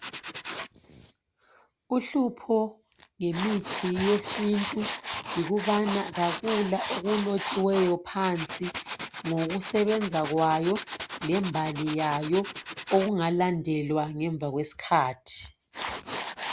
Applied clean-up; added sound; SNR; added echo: none; Tools; 9 dB; none.